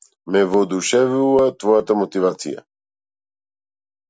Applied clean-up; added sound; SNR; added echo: none; none; none; none.